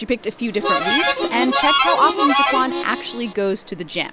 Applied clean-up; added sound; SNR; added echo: none; Harmonica; -3 dB; none.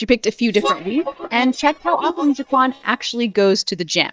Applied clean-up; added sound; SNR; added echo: neural mask model DeepFilterNet 3.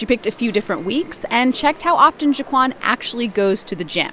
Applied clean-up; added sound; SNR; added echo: none; none; none; none.